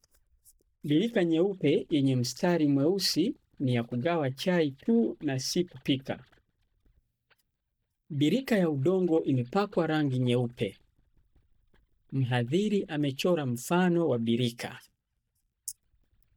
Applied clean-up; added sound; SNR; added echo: neural mask model DeepFilterNet 3.